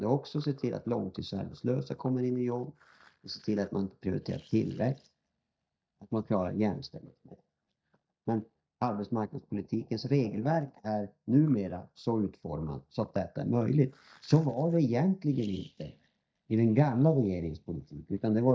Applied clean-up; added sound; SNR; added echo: neural mask model DeepFilterNet 3.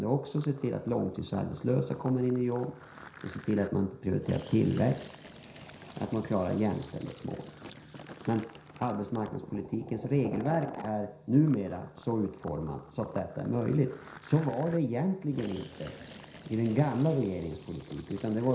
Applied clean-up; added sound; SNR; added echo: none; Fill (with liquid); 17 dB; reverberation time 0.5 s.